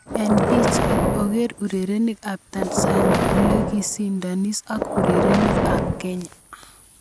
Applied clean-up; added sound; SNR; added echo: none; Boom; -3 dB; none.